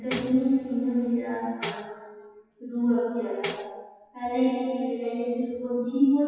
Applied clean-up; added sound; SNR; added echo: classical method WPE with log-MMSE.